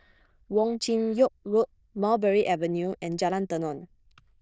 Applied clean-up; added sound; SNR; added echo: neural diffusion model UNIVERSE++.